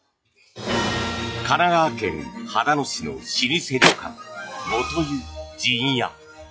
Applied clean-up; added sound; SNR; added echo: classical method log-MMSE.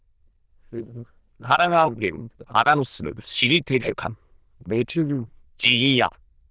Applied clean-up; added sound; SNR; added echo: neural diffusion model UNIVERSE++.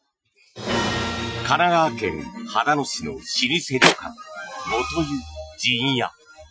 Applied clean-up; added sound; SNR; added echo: classical method Wiener filter.